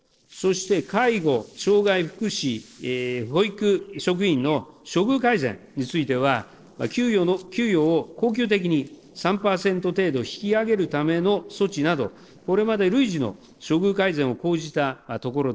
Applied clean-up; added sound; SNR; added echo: neural separator model SepFormer DNS4.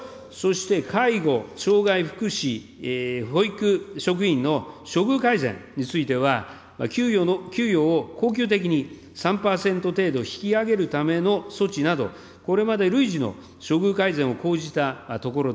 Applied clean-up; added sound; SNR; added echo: none; none; none; none.